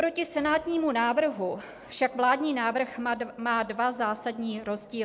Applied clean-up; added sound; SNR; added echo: none; none; none; none.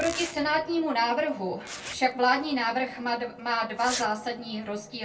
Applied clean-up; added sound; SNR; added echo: none; Zipper (clothing); 14 dB; reverberation time 0.2 s.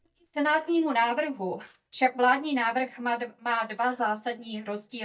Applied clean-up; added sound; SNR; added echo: neural mask model DeepFilterNet 3.